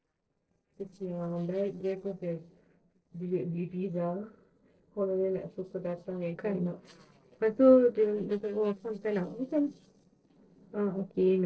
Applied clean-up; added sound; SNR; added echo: neural separator model SepFormer DNS4.